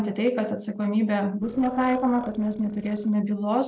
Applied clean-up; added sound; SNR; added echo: neural separator model SepFormer DNS4.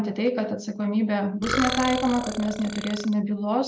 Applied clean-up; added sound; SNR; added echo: none; Burping, eructation; 7 dB; none.